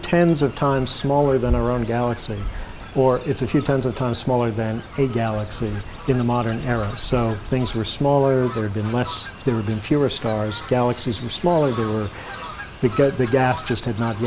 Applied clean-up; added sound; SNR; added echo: none; Fowl; 12 dB; none.